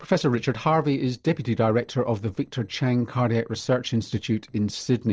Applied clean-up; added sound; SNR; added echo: neural separator model SepFormer DNS4.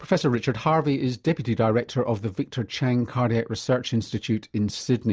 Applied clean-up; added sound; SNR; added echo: none; none; none; none.